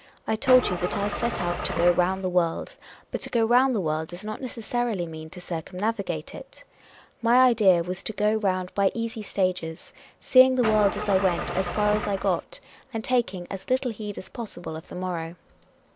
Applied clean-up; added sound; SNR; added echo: none; Engine starting / Car; 5 dB; none.